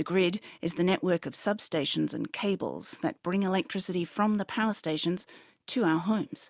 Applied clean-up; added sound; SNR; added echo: none; none; none; none.